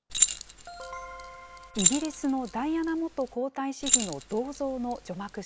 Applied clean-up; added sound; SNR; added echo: none; Keys jangling; -2 dB; none.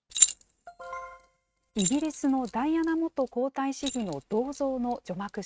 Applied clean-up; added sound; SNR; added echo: neural mask model RNNoise.